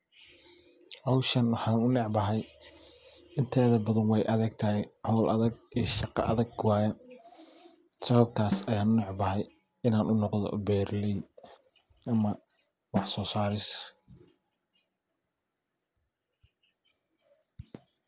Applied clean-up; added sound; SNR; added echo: none; Drum; 13 dB; none.